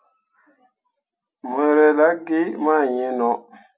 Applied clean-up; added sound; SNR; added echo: none; none; none; none.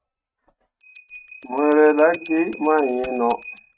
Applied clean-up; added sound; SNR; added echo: neural mask model RNNoise.